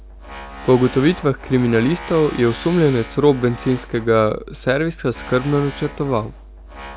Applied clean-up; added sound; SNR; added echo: none; Tools; 16 dB; none.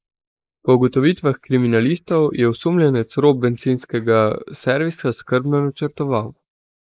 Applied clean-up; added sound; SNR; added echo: neural mask model Resemble Enhance denoiser.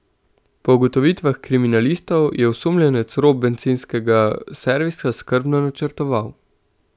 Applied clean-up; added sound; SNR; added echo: none; none; none; none.